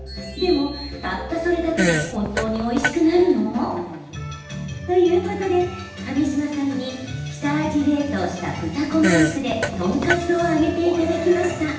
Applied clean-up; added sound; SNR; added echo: none; Fart; 4 dB; reverberation time 0.9 s.